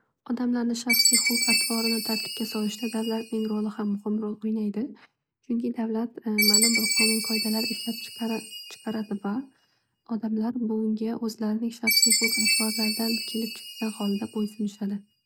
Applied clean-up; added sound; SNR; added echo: none; Chime; 0 dB; none.